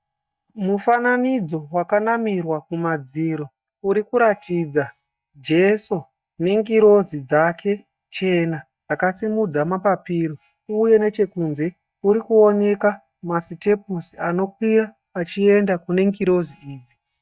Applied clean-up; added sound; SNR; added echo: neural mask model DeepFilterNet 3.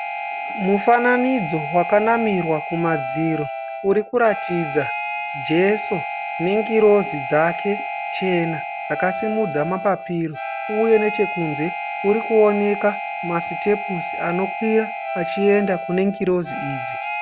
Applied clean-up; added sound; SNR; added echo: none; Harmonica; 7 dB; none.